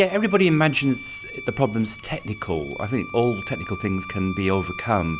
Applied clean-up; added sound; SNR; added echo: none; Bowed string instrument; 14 dB; none.